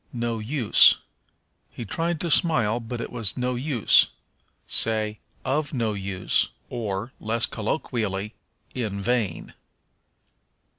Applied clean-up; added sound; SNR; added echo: none; none; none; none.